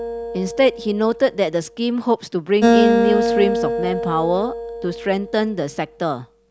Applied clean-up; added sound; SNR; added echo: none; Acoustic guitar; 1 dB; none.